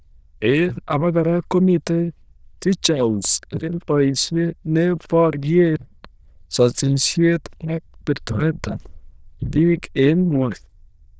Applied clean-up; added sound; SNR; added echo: neural diffusion model UNIVERSE++.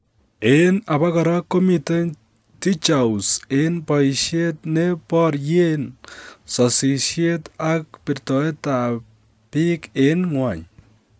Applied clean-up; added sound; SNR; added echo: none; none; none; none.